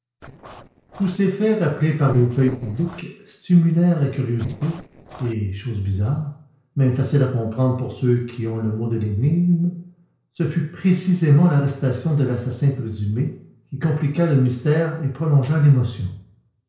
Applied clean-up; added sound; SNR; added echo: neural separator model SepFormer DNS4.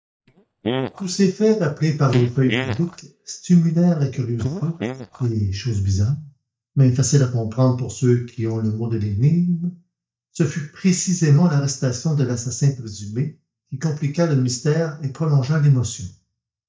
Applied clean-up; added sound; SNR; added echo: neural mask model DeepFilterNet 3.